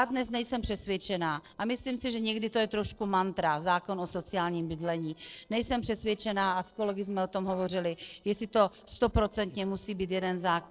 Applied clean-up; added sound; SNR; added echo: neural separator model SepFormer DNS4.